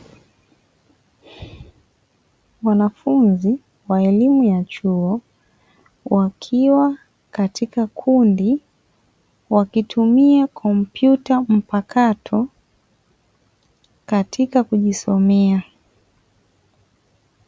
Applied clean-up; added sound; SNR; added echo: none; none; none; none.